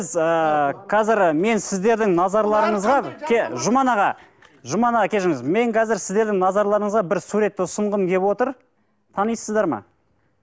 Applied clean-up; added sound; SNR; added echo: none; none; none; none.